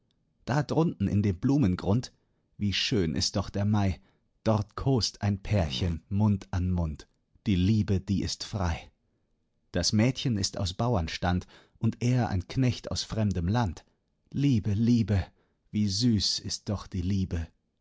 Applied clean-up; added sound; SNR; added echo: none; Fart; 13 dB; none.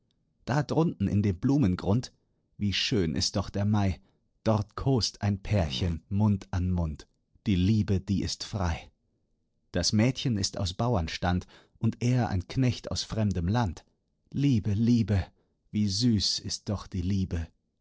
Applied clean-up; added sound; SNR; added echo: neural separator model SepFormer DNS4.